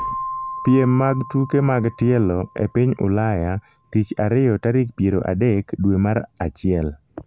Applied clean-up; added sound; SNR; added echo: none; Keyboard (musical); 16 dB; none.